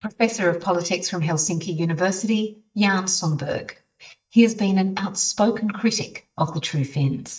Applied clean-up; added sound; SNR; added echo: neural mask model DeepFilterNet 3.